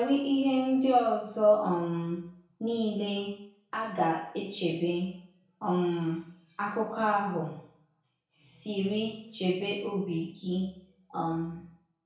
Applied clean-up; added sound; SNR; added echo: none; none; none; reverberation time 0.5 s.